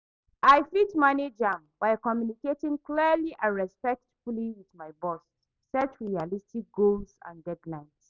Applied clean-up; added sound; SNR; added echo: none; none; none; none.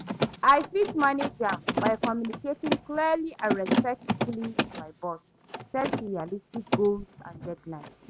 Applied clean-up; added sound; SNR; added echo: none; Mechanisms; 3 dB; none.